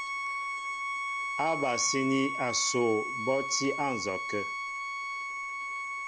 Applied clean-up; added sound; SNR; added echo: none; Bowed string instrument; 2 dB; none.